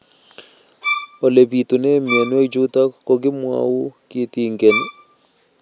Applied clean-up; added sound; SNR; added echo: none; Bowed string instrument; 7 dB; none.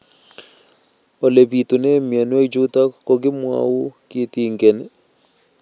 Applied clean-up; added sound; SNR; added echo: none; none; none; none.